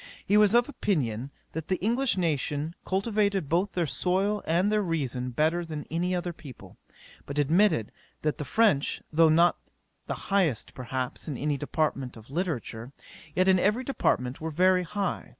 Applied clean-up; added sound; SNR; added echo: none; none; none; none.